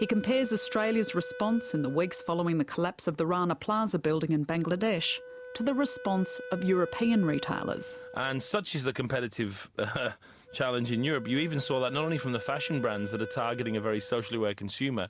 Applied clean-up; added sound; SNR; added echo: none; Wind instrument, woodwind instrument; 14 dB; none.